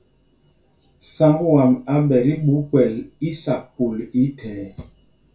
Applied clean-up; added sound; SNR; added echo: none; none; none; reverberation time 0.2 s.